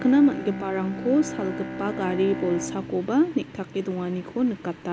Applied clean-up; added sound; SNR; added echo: none; Bowed string instrument; 11 dB; none.